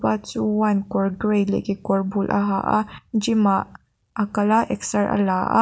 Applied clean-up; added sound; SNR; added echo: none; none; none; none.